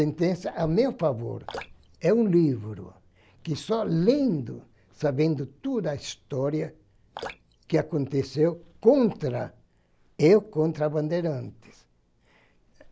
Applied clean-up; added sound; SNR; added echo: none; Drip; 19 dB; none.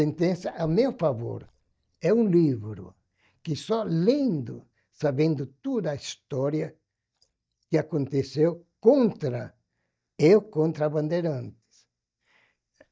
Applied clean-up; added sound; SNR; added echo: neural mask model DeepFilterNet 3.